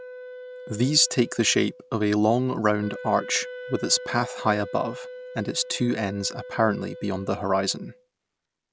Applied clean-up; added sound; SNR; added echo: none; Wind instrument, woodwind instrument; 14 dB; none.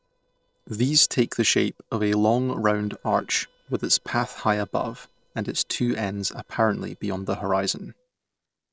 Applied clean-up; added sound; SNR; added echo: neural separator model SepFormer DNS4.